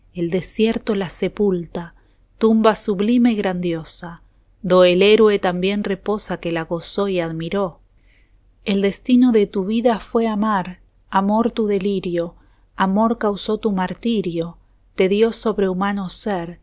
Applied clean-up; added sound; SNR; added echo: none; none; none; none.